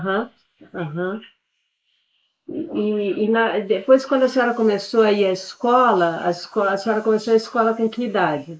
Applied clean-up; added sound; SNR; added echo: neural mask model Resemble Enhance denoiser.